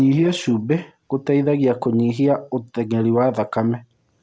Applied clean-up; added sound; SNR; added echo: none; none; none; none.